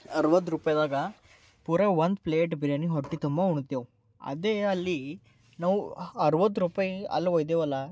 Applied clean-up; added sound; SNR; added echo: none; none; none; none.